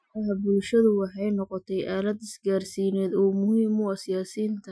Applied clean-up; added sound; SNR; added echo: classical method Wiener filter.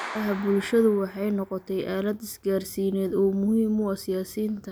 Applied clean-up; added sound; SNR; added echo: none; Clapping; 19 dB; none.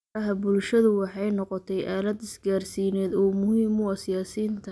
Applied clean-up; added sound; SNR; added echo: none; none; none; none.